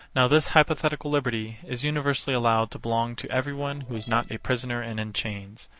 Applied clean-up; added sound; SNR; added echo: neural separator model SepFormer DNS4.